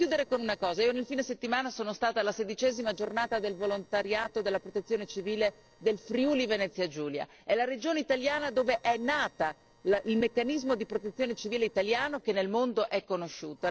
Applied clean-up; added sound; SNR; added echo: neural separator model SepFormer DNS4.